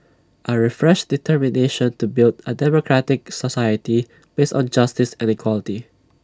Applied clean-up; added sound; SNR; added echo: none; none; none; none.